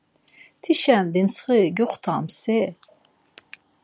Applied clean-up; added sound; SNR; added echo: none; none; none; none.